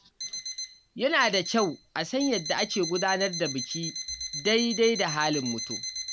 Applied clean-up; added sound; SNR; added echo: none; Alarm; 8 dB; none.